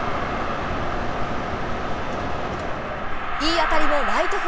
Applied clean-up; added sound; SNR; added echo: none; Mechanisms; -3 dB; none.